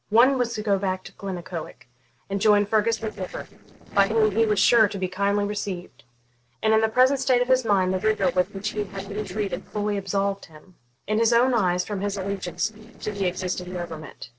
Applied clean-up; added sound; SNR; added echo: neural separator model SepFormer DNS4.